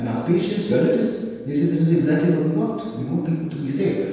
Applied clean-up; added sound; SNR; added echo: none; none; none; reverberation time 1.2 s.